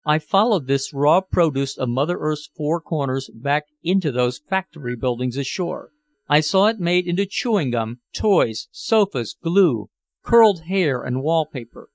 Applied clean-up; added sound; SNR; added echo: neural mask model DeepFilterNet 3.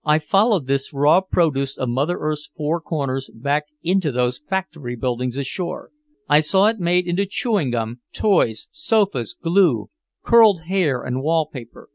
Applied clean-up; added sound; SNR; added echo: none; none; none; none.